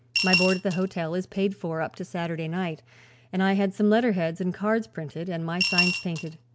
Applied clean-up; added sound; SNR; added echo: none; Coin (dropping) / Glass; 0 dB; none.